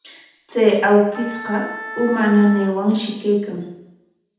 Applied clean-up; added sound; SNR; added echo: none; Wind instrument, woodwind instrument; 14 dB; reverberation time 0.8 s.